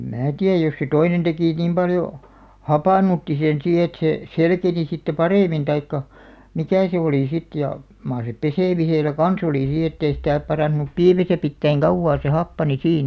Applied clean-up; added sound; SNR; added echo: none; none; none; none.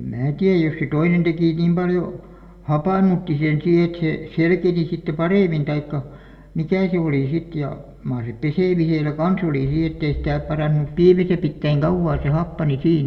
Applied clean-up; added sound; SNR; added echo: none; none; none; reverberation time 0.9 s.